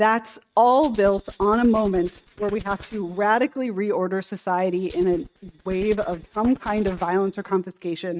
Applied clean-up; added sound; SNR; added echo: neural mask model RNNoise.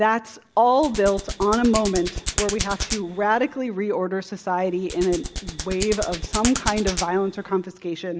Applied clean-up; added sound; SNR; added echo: none; Hands; 8 dB; none.